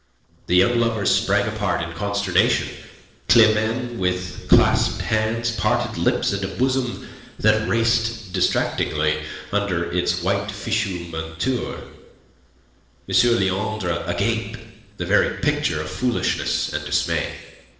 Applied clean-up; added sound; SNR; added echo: neural separator model SepFormer DNS4.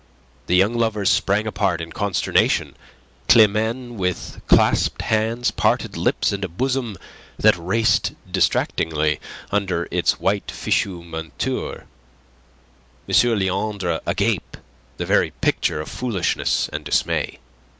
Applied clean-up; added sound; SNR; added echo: none; none; none; none.